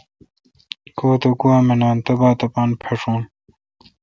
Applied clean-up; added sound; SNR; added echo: none; none; none; none.